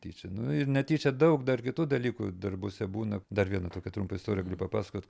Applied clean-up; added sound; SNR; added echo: none; none; none; none.